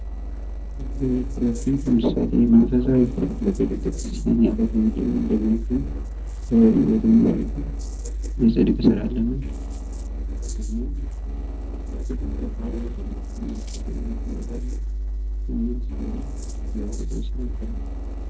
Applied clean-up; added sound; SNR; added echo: neural separator model SepFormer DNS4.